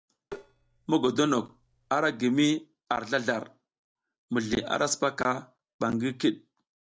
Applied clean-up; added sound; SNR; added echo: neural separator model SepFormer DNS4.